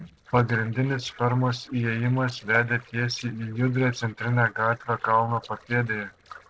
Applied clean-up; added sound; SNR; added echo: neural separator model SepFormer DNS4.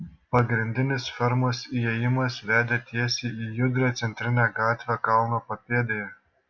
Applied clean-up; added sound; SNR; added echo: none; none; none; none.